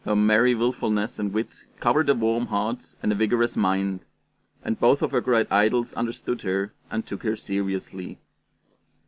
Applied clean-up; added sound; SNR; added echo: none; none; none; none.